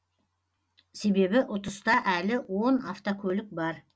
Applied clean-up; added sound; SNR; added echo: none; none; none; none.